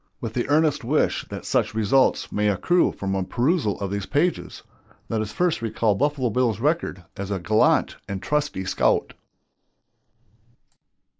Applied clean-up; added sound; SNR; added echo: neural mask model Resemble Enhance denoiser.